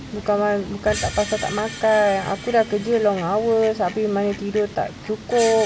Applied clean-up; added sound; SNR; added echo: none; Screech + Fowl; 12 dB; none.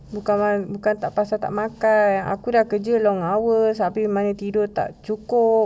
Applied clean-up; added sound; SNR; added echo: none; none; none; none.